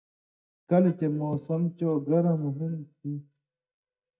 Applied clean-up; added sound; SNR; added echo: neural mask model DeepFilterNet 3.